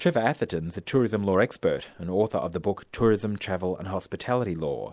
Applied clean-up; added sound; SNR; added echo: none; none; none; none.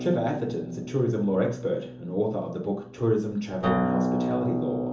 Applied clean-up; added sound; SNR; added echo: none; Acoustic guitar; 3 dB; reverberation time 1.2 s.